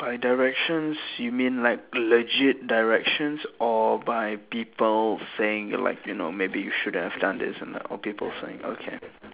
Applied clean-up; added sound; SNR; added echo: none; none; none; none.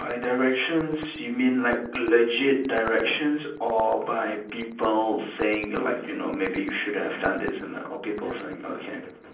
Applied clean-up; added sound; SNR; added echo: neural separator model SepFormer DNS4.